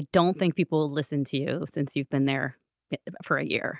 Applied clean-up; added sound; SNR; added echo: none; none; none; none.